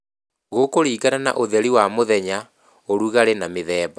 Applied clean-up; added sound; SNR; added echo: none; none; none; none.